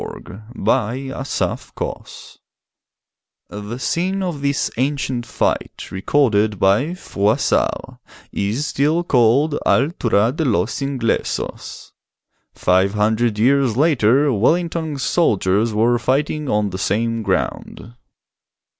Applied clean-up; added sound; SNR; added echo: none; none; none; none.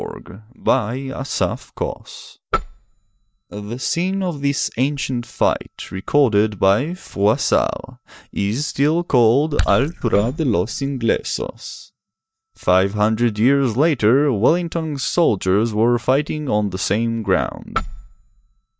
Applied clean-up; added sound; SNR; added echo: neural mask model DeepFilterNet 3.